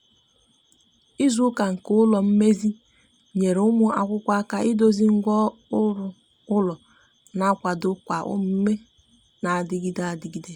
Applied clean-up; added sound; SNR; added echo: none; none; none; none.